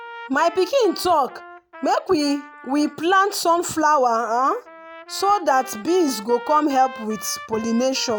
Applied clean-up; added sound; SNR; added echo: none; Trumpet; 18 dB; none.